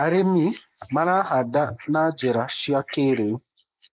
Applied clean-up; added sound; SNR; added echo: neural mask model Resemble Enhance denoiser.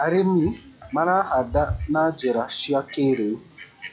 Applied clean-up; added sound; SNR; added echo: classical method log-MMSE.